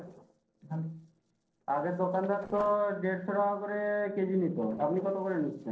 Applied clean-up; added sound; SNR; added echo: neural separator model SepFormer DNS4.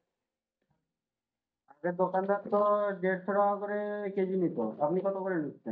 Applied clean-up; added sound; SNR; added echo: neural mask model DeepFilterNet 3.